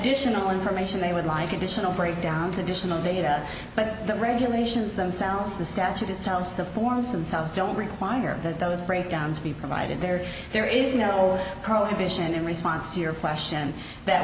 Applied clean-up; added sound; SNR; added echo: none; none; none; none.